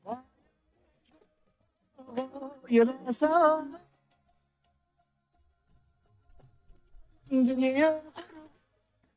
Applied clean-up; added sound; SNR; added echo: neural mask model DeepFilterNet 3.